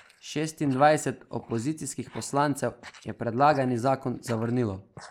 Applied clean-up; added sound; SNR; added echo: neural mask model Resemble Enhance denoiser.